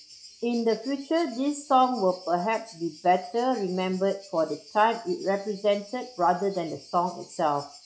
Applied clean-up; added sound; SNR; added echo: classical method log-MMSE.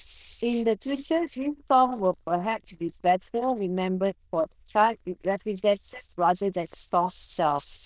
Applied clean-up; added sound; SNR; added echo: neural diffusion model UNIVERSE++.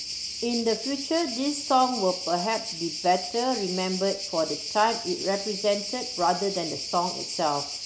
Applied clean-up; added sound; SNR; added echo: none; Cricket; 7 dB; none.